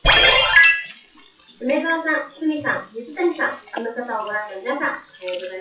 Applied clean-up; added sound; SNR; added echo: classical method WPE with log-MMSE.